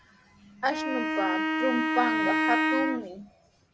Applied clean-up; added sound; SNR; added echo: none; Wind instrument, woodwind instrument; -4 dB; none.